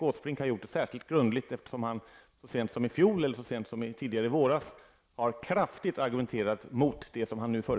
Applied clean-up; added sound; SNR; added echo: none; none; none; none.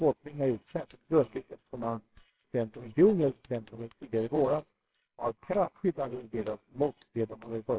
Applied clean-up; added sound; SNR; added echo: neural separator model SepFormer WHAMR!.